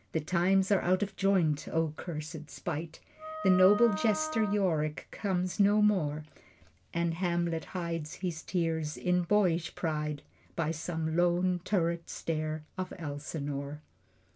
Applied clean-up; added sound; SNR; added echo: none; Wind instrument, woodwind instrument; 8 dB; none.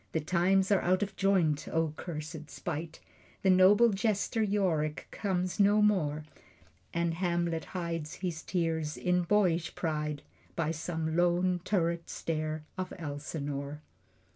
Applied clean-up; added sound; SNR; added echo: none; none; none; none.